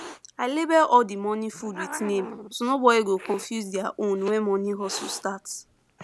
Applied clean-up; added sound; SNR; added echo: none; Hiss; 17 dB; none.